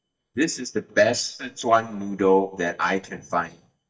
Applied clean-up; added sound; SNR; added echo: neural mask model DeepFilterNet 3.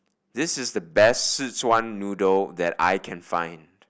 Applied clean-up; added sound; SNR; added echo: none; none; none; none.